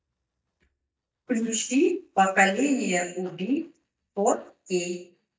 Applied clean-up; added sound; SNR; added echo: neural mask model DeepFilterNet 3.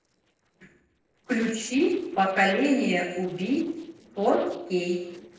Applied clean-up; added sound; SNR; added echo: neural separator model SepFormer DNS4.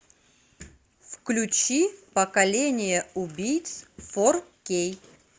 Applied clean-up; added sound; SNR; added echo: none; none; none; none.